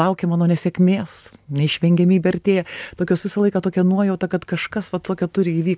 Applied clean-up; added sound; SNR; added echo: none; none; none; none.